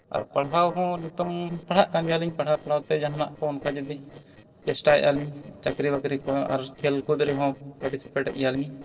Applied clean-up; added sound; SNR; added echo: neural separator model SepFormer DNS4.